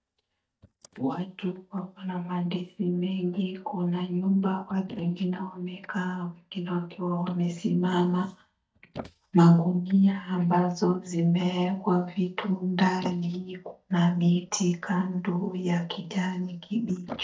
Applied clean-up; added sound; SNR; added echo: neural mask model DeepFilterNet 3.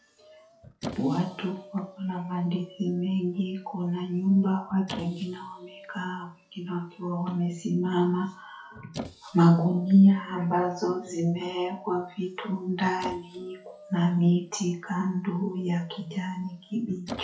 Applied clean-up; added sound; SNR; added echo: classical method WPE with log-MMSE.